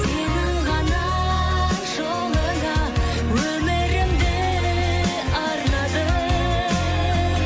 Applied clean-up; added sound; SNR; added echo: none; none; none; none.